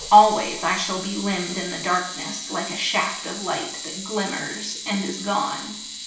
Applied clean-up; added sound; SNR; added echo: none; Camera; 10 dB; reverberation time 0.7 s.